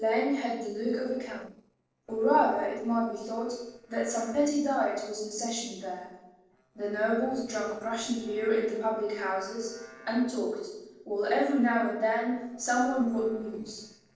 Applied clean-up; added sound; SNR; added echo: neural separator model SepFormer DNS4.